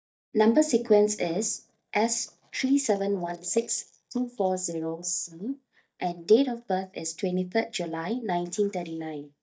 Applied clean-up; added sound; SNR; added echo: neural mask model DeepFilterNet 3.